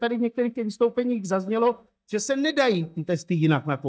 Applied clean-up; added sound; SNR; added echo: neural mask model DeepFilterNet 3.